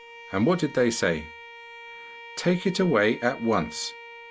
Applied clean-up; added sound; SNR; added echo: none; Bowed string instrument; 17 dB; none.